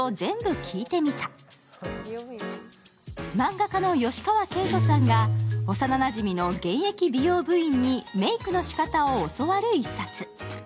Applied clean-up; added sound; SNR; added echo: none; Guitar; 1 dB; none.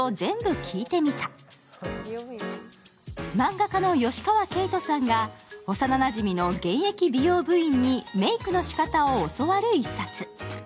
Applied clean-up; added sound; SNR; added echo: none; none; none; none.